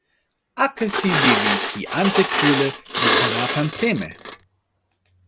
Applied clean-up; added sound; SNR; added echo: none; Glass; -3 dB; none.